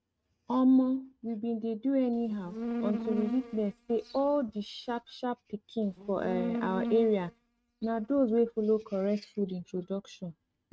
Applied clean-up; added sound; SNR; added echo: neural mask model RNNoise.